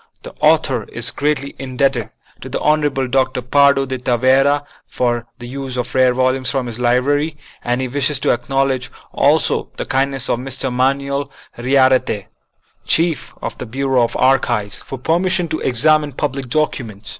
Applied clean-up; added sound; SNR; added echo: none; none; none; none.